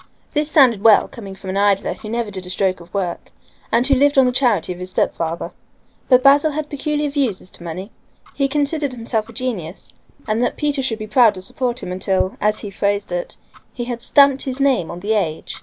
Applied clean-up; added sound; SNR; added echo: none; Tick-tock; 19 dB; none.